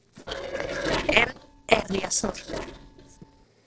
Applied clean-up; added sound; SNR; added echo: neural separator model SepFormer DNS4.